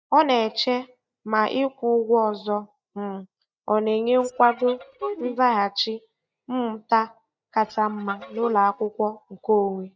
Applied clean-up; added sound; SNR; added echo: neural mask model DeepFilterNet 3.